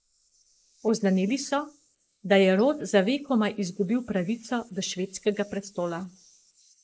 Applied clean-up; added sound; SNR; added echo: neural mask model Resemble Enhance denoiser.